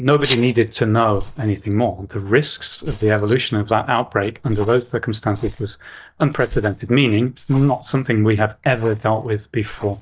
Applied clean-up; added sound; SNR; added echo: neural mask model DeepFilterNet 3.